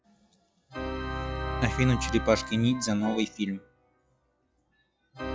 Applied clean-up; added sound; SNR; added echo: classical method log-MMSE.